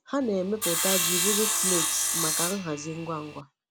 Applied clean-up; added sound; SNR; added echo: none; Sawing; -3 dB; none.